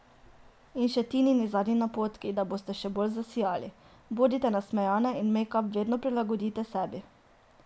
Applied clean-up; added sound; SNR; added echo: none; none; none; none.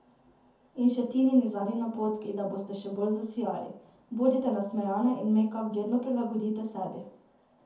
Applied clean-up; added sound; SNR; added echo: none; none; none; reverberation time 0.5 s.